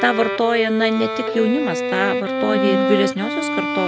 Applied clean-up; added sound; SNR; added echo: none; Bowed string instrument; 2 dB; none.